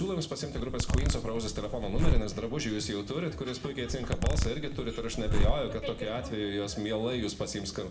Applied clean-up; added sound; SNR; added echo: none; Zipper (clothing); -4 dB; reverberation time 0.9 s.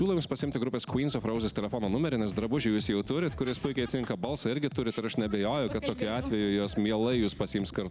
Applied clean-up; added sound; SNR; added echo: none; none; none; none.